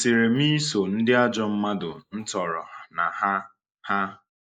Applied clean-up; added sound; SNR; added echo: neural mask model Resemble Enhance denoiser.